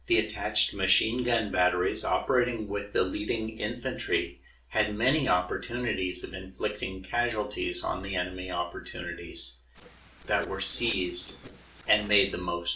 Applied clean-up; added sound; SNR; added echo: neural separator model SepFormer DNS4.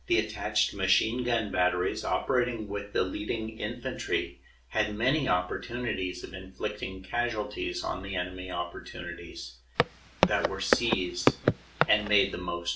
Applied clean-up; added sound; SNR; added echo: none; Walk, footsteps; -2 dB; reverberation time 0.3 s.